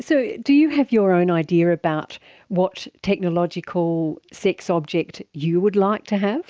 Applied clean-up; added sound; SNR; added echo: none; none; none; none.